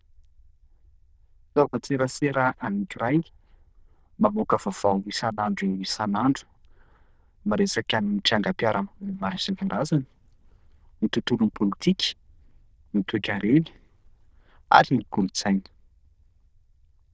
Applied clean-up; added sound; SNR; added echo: neural diffusion model UNIVERSE++.